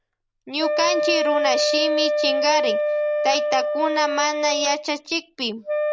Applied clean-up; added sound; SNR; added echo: none; Wind instrument, woodwind instrument; -1 dB; none.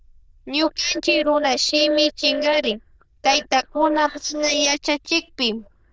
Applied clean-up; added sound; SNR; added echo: neural diffusion model UNIVERSE++.